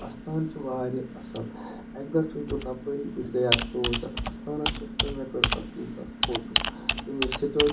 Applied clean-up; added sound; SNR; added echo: none; Computer keyboard; 0 dB; reverberation time 0.2 s.